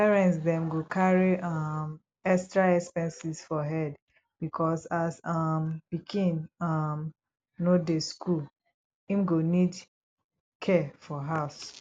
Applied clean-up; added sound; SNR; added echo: none; none; none; none.